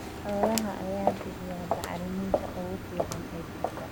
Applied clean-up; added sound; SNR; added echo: none; Walk, footsteps; -1 dB; none.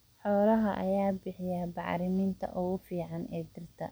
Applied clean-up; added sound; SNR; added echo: none; none; none; none.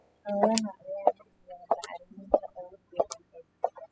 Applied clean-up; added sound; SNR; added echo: classical method spectral subtraction.